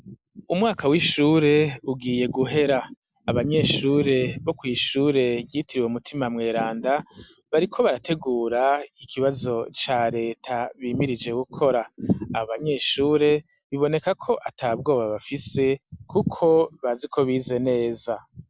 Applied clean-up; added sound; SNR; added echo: none; none; none; none.